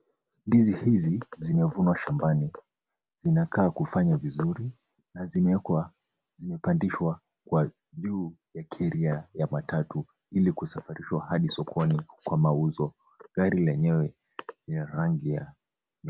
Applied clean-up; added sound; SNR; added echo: none; none; none; none.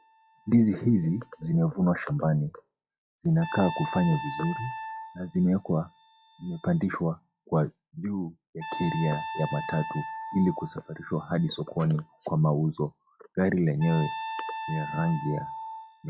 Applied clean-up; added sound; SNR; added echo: classical method log-MMSE.